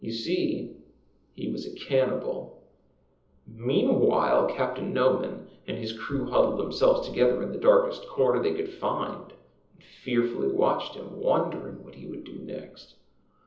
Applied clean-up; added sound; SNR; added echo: none; none; none; reverberation time 0.7 s.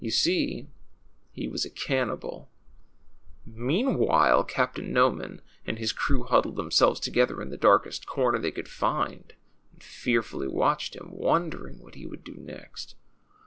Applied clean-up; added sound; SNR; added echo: none; none; none; none.